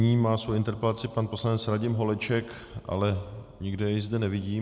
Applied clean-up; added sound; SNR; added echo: none; none; none; none.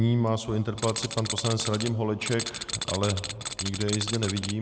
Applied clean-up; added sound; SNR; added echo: none; Tools; 6 dB; none.